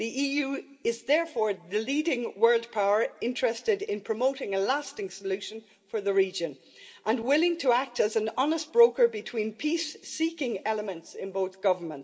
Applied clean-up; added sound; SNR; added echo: none; none; none; reverberation time 0.5 s.